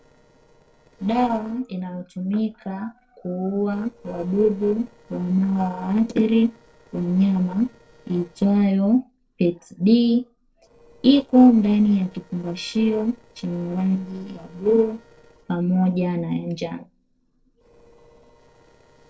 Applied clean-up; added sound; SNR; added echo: neural separator model SepFormer DNS4.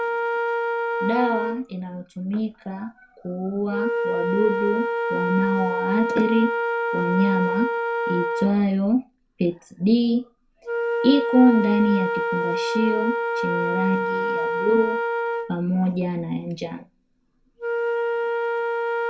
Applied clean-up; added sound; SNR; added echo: none; Wind instrument, woodwind instrument; 2 dB; reverberation time 0.2 s.